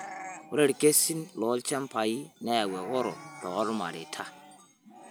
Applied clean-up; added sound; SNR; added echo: none; none; none; none.